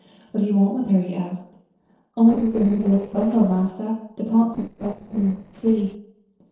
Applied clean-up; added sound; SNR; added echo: neural separator model SepFormer DNS4.